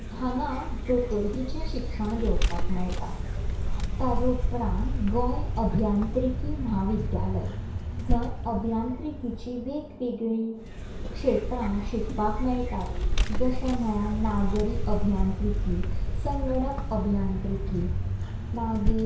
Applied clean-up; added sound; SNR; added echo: none; Vehicle; -2 dB; reverberation time 0.6 s.